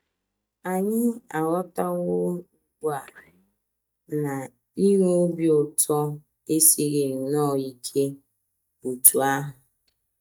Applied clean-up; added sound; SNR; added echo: neural mask model DeepFilterNet 3.